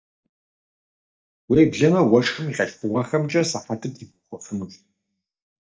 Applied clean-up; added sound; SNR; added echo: neural mask model DeepFilterNet 3.